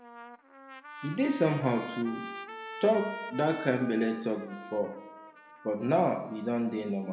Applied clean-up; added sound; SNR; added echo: none; Trumpet; 14 dB; reverberation time 0.9 s.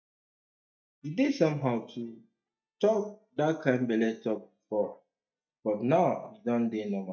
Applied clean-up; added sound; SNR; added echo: neural mask model DeepFilterNet 3.